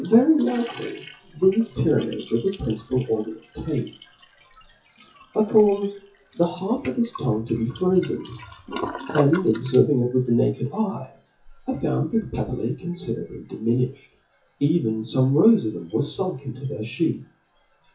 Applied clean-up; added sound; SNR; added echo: classical method WPE with log-MMSE.